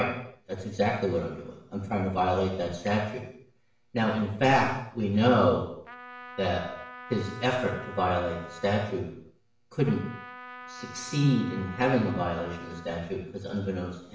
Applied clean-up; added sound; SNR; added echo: none; Trumpet; 16 dB; reverberation time 0.7 s.